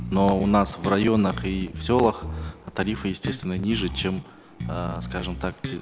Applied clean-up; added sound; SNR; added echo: none; Bass guitar; 9 dB; none.